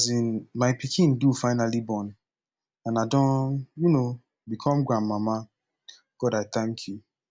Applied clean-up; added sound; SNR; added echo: none; none; none; none.